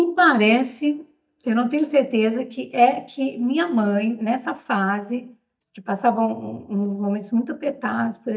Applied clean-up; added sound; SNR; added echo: neural mask model DeepFilterNet 3.